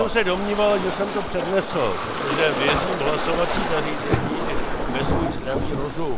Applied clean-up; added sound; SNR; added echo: none; Waves, surf; -1 dB; none.